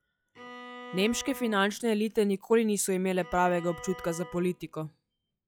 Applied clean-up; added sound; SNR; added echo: classical method log-MMSE.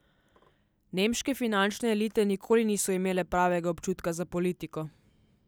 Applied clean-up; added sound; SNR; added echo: none; none; none; none.